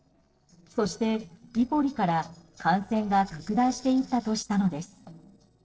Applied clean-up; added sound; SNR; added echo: neural separator model SepFormer DNS4.